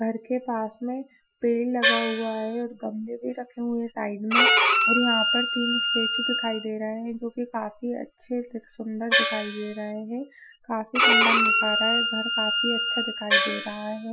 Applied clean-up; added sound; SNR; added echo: classical method Wiener filter.